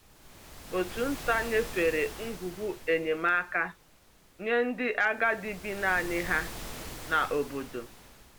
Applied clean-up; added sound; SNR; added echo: none; Waves, surf; 12 dB; none.